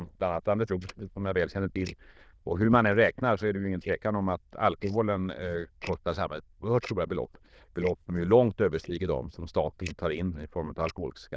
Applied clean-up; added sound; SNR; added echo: neural diffusion model UNIVERSE++.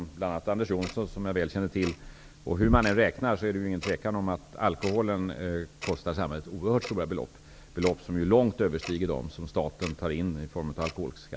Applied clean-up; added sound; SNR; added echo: none; Tick-tock; 18 dB; none.